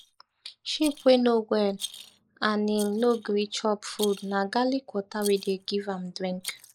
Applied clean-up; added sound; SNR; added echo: neural mask model Resemble Enhance denoiser.